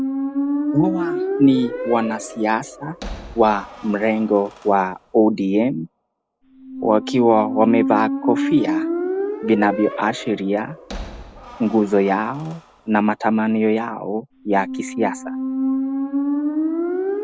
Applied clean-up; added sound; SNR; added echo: none; Squeak; 5 dB; none.